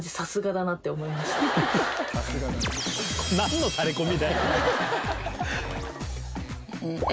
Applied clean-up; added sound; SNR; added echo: none; none; none; none.